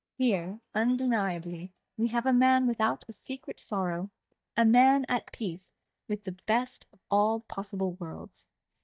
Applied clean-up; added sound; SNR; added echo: neural mask model DeepFilterNet 3.